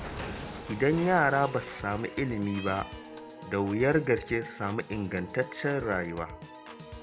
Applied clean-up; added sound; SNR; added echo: none; Piano / Organ + Cat; 12 dB; none.